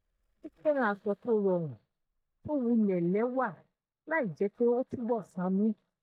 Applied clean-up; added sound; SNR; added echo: neural mask model DeepFilterNet 3.